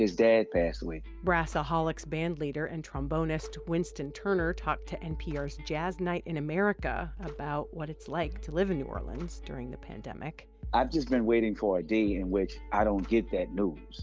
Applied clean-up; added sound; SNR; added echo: none; none; none; none.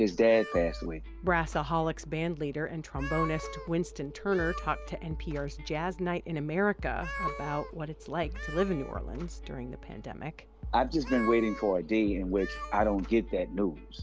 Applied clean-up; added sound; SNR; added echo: none; Meow; 14 dB; none.